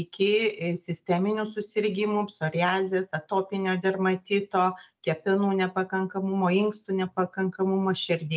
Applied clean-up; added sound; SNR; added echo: none; none; none; none.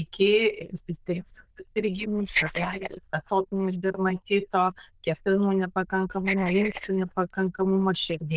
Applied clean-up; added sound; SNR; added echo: neural diffusion model UNIVERSE++.